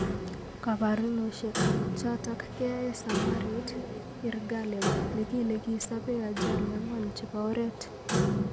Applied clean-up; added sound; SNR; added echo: none; Clock; 0 dB; none.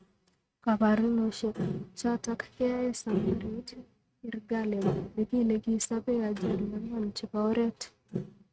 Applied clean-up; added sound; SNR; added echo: neural mask model RNNoise.